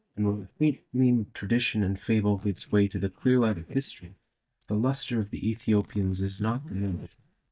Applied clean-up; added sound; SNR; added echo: neural mask model DeepFilterNet 3.